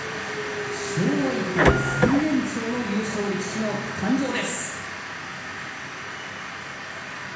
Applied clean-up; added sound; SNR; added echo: none; Printer; -4 dB; reverberation time 1.1 s.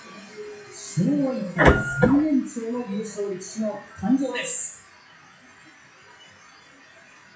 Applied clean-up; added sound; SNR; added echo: classical method WPE with log-MMSE.